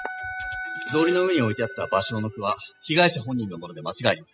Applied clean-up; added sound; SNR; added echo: classical method spectral subtraction.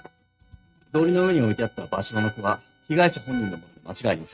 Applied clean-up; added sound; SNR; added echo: neural mask model RNNoise.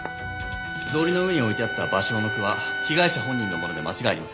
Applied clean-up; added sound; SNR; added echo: none; Wind instrument, woodwind instrument; 5 dB; none.